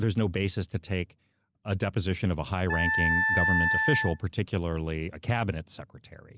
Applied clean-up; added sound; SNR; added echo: none; Wind instrument, woodwind instrument; -2 dB; none.